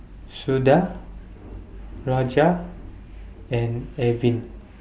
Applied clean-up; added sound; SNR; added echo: none; none; none; none.